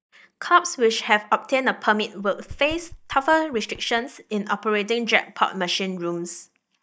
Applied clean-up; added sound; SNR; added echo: neural mask model DeepFilterNet 3.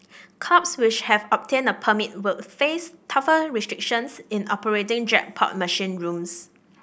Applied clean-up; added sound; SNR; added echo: none; none; none; none.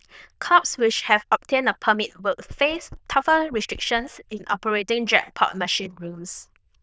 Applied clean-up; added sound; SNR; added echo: neural diffusion model UNIVERSE++.